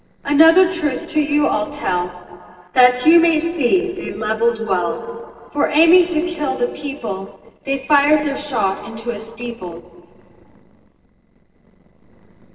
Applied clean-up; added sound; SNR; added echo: neural separator model SepFormer DNS4.